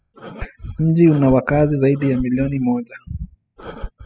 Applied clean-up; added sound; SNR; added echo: classical method spectral subtraction.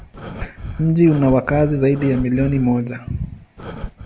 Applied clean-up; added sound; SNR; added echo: none; Breathing; 13 dB; none.